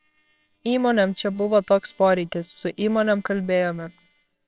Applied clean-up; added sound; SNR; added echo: neural separator model SepFormer WHAMR!.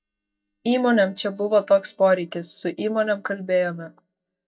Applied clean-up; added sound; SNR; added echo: neural mask model DeepFilterNet 3.